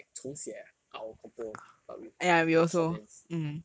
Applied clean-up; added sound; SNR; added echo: neural mask model Resemble Enhance denoiser.